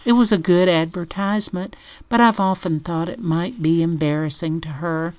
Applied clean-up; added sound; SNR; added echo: none; none; none; none.